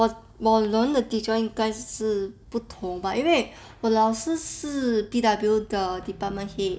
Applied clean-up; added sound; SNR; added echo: none; none; none; none.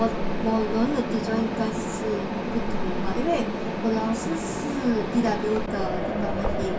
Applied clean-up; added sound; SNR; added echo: none; Mechanisms; 0 dB; reverberation time 0.2 s.